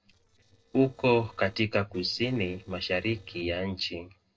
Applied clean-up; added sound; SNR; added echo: neural separator model SepFormer DNS4.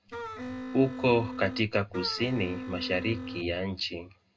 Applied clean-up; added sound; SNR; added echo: none; Wind instrument, woodwind instrument; 8 dB; reverberation time 0.2 s.